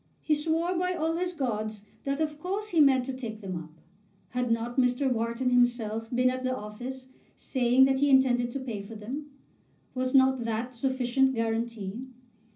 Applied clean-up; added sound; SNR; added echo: none; none; none; reverberation time 0.5 s.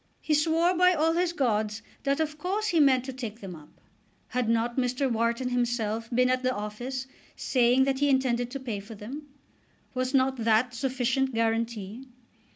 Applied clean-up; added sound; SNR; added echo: none; none; none; none.